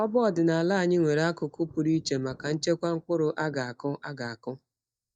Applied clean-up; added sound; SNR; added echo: neural mask model DeepFilterNet 3.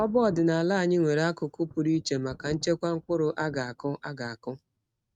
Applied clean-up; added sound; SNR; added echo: neural mask model RNNoise.